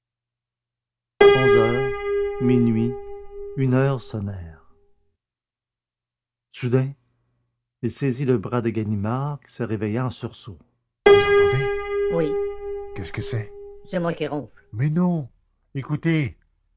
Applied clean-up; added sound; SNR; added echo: none; Piano; -4 dB; none.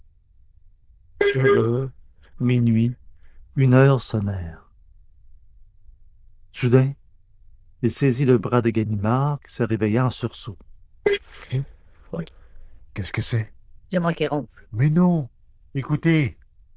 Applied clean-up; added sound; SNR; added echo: neural diffusion model UNIVERSE++.